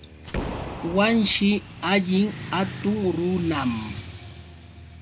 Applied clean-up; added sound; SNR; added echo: none; Boom + Motorcycle / Traffic noise, roadway noise; 10 dB; none.